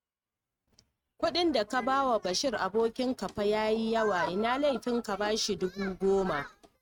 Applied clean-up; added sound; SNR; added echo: neural mask model RNNoise.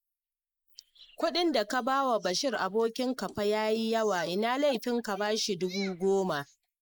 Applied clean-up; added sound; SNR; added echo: neural mask model Resemble Enhance denoiser.